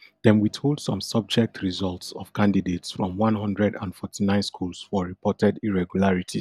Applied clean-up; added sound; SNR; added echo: none; none; none; none.